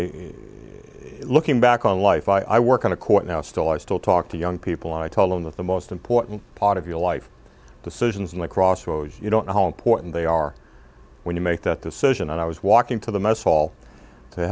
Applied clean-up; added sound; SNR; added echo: none; none; none; none.